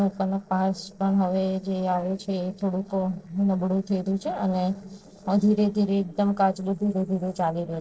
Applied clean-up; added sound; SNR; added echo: neural separator model SepFormer DNS4.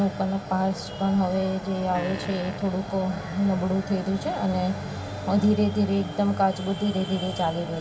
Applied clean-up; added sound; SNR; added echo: none; Fart; 14 dB; reverberation time 1.5 s.